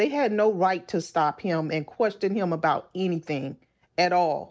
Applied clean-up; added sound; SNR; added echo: none; none; none; none.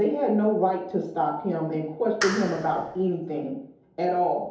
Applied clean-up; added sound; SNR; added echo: none; Clapping; 9 dB; reverberation time 2.8 s.